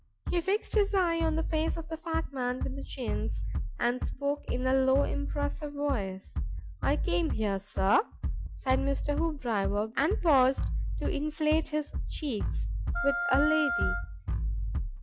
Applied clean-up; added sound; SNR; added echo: classical method log-MMSE.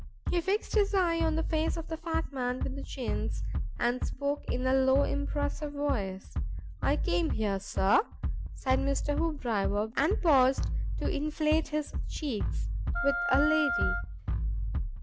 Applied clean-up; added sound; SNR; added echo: none; Wind instrument, woodwind instrument + Bass drum; 0 dB; none.